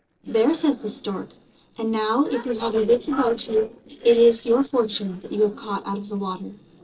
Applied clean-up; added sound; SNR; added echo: neural separator model SepFormer DNS4.